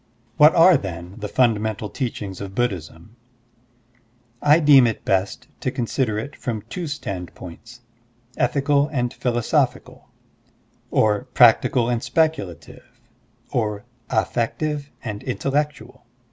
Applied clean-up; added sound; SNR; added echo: none; none; none; none.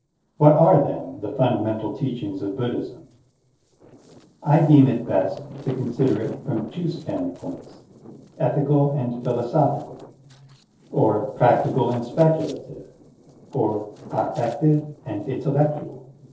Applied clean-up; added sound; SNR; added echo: neural separator model SepFormer DNS4.